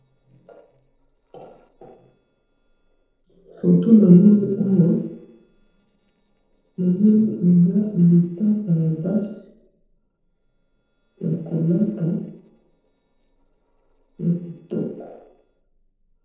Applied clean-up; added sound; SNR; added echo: neural separator model SepFormer DNS4.